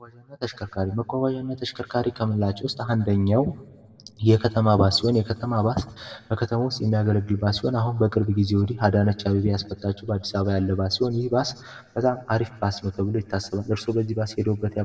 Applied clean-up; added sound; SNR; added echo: none; none; none; reverberation time 1.2 s.